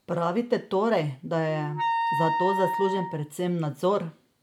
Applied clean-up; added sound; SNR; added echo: none; Wind instrument, woodwind instrument; 4 dB; none.